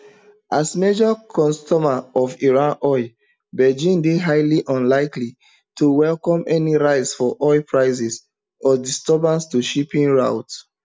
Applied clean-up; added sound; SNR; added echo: none; none; none; none.